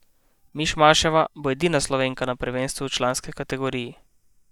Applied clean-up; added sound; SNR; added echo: neural mask model DeepFilterNet 3.